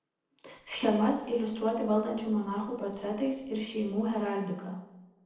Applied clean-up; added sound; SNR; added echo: neural separator model SepFormer DNS4.